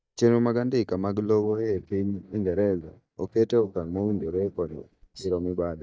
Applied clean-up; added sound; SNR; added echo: neural mask model DeepFilterNet 3.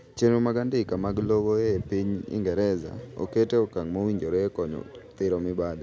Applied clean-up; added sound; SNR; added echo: none; none; none; none.